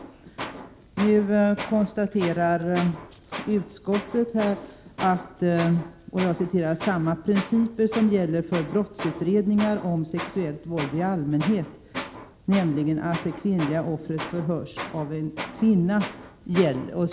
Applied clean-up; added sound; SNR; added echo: none; Tools; 13 dB; none.